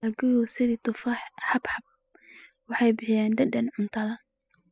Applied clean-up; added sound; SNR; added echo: classical method spectral subtraction.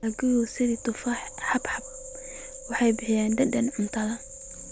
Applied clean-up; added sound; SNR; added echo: none; Sliding door + Chewing, mastication; 19 dB; none.